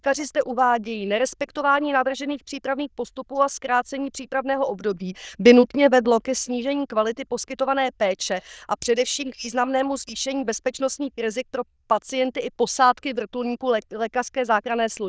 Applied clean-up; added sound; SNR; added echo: neural diffusion model UNIVERSE++.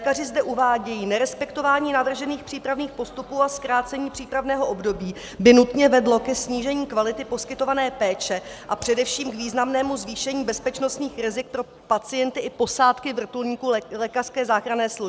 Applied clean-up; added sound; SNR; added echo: none; none; none; none.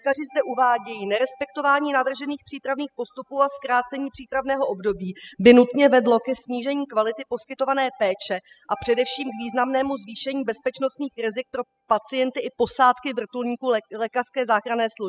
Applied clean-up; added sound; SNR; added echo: classical method spectral subtraction.